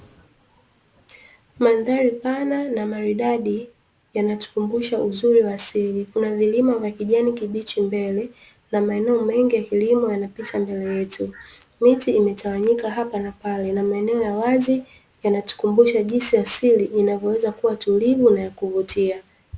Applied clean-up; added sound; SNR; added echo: none; none; none; none.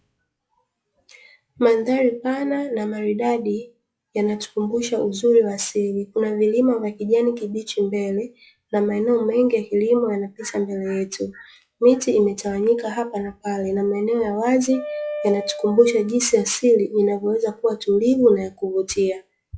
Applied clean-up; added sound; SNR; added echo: classical method log-MMSE.